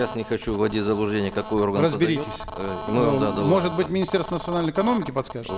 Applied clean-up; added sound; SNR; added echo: none; Telephone; 12 dB; none.